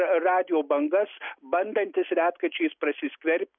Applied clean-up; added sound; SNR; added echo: none; none; none; none.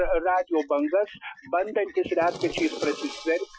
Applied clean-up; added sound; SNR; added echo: classical method Wiener filter.